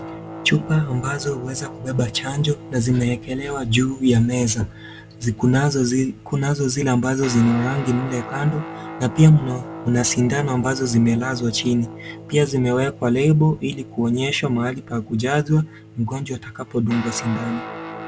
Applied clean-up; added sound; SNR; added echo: none; Guitar; 15 dB; none.